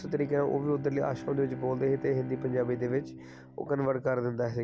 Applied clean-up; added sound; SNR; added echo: none; Bowed string instrument; 13 dB; none.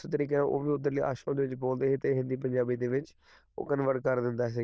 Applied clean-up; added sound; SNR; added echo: neural diffusion model UNIVERSE++.